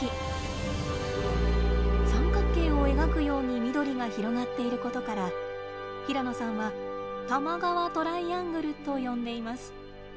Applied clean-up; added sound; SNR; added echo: none; Bowed string instrument; -4 dB; none.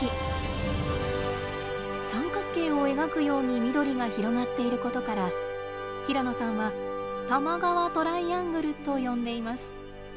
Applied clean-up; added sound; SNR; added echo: none; none; none; none.